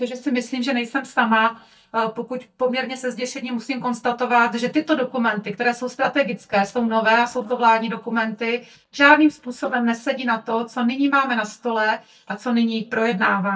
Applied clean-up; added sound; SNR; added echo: neural mask model DeepFilterNet 3.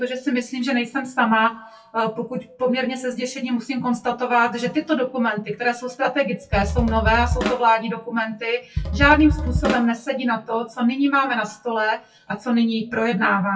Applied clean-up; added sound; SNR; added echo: classical method WPE with log-MMSE.